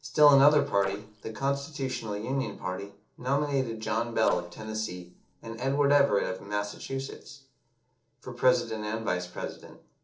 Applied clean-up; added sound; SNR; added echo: neural separator model SepFormer DNS4.